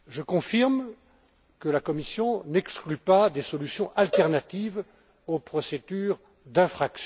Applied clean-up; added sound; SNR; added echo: none; Cowbell; 8 dB; none.